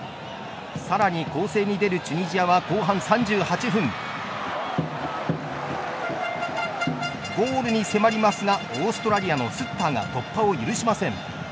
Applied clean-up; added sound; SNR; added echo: none; none; none; none.